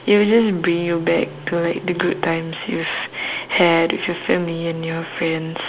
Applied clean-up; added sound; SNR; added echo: none; Bowed string instrument; 20 dB; none.